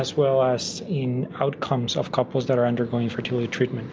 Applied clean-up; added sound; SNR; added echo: none; none; none; none.